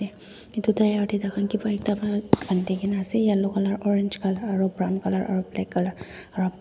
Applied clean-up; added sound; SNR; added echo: none; none; none; none.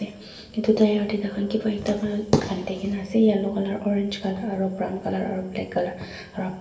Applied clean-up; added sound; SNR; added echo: none; none; none; reverberation time 0.8 s.